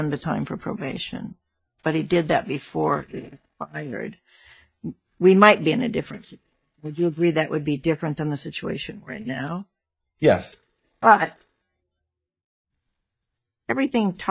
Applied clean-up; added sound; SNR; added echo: neural mask model DeepFilterNet 3.